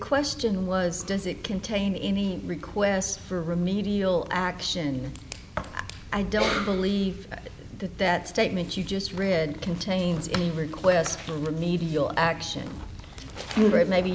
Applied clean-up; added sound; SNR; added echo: none; none; none; none.